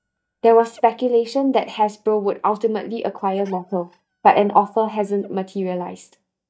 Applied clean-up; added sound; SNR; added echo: neural mask model DeepFilterNet 3.